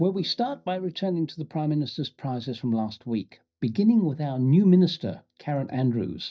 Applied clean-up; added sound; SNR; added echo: neural mask model DeepFilterNet 3.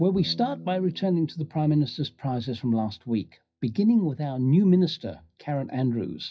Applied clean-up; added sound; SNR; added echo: classical method WPE with log-MMSE.